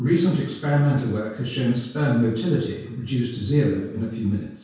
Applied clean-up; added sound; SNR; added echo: none; none; none; reverberation time 0.6 s.